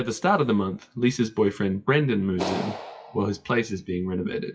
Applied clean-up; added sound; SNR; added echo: classical method WPE with log-MMSE.